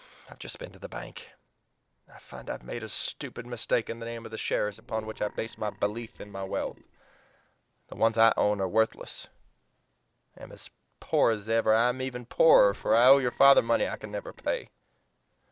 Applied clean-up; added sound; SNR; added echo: neural separator model SepFormer DNS4.